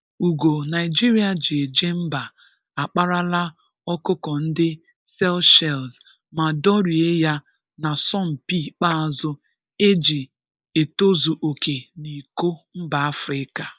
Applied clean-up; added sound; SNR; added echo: neural mask model Resemble Enhance denoiser.